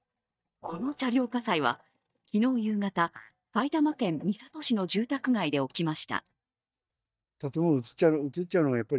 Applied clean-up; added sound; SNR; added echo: neural mask model DeepFilterNet 3.